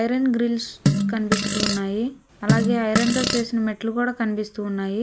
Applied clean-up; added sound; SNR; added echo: none; Fart; 0 dB; none.